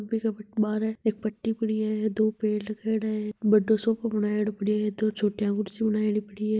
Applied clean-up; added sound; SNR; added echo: neural mask model Resemble Enhance denoiser.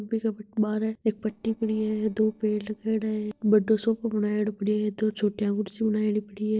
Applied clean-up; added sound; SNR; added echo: neural separator model SepFormer DNS4.